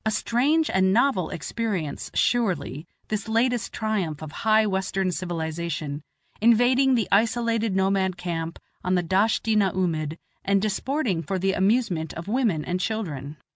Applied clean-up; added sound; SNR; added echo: none; none; none; none.